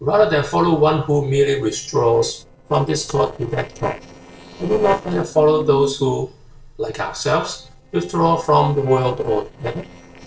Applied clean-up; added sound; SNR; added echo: neural separator model SepFormer DNS4.